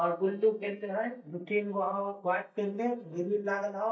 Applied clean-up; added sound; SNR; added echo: neural mask model DeepFilterNet 3.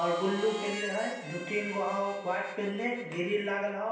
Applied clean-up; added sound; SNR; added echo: none; Harmonica; 11 dB; reverberation time 0.9 s.